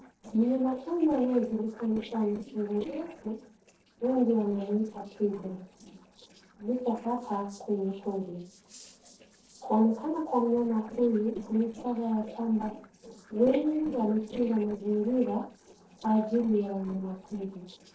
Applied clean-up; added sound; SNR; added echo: neural separator model SepFormer DNS4.